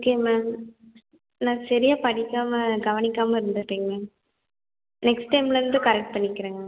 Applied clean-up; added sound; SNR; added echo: none; none; none; none.